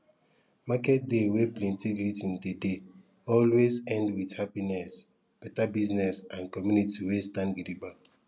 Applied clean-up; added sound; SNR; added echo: none; none; none; none.